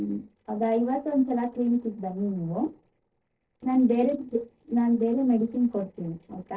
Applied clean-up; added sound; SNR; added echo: neural separator model SepFormer DNS4.